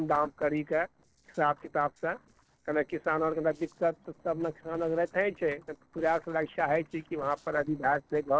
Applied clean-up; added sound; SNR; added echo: neural separator model SepFormer DNS4.